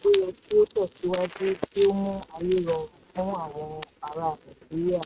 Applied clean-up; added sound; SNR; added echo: neural mask model RNNoise.